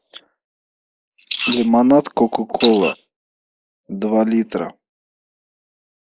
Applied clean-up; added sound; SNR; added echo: neural mask model Resemble Enhance denoiser.